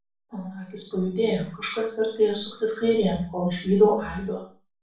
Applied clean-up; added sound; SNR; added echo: none; none; none; reverberation time 0.4 s.